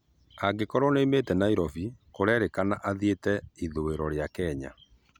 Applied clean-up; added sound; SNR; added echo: none; none; none; none.